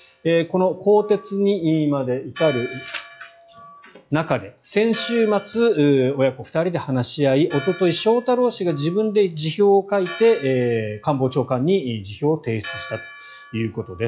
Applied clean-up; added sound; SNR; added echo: classical method log-MMSE.